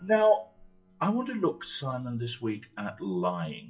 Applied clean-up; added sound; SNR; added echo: classical method WPE with log-MMSE.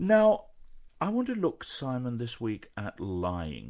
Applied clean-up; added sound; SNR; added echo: none; none; none; none.